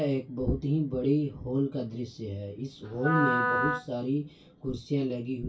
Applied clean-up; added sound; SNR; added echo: none; Wind instrument, woodwind instrument; 1 dB; reverberation time 0.2 s.